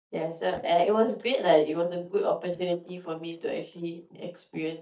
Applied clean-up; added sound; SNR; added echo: neural mask model DeepFilterNet 3.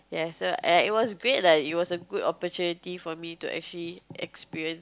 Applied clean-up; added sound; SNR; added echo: none; none; none; none.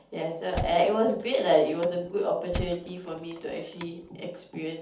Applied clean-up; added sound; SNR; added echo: none; Thump, thud; 11 dB; reverberation time 0.6 s.